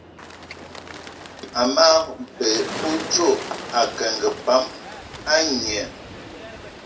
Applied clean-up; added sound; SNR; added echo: none; Bird; 12 dB; reverberation time 0.2 s.